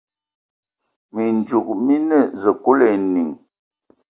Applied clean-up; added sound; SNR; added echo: none; none; none; none.